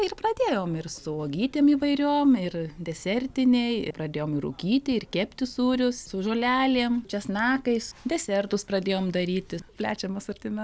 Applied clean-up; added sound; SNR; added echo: none; none; none; none.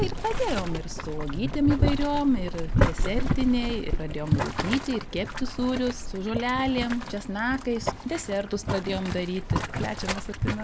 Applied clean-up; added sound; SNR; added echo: none; Boiling; 0 dB; none.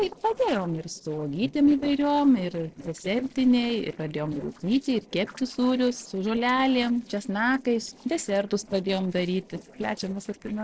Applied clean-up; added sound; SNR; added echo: neural separator model SepFormer DNS4.